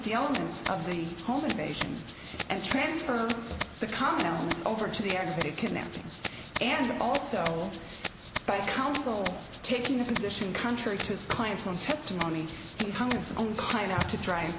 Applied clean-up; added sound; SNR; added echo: none; Rattle (instrument); 4 dB; none.